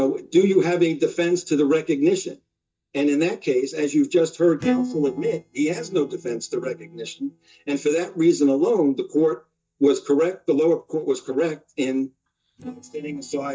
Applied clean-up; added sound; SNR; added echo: neural mask model DeepFilterNet 3.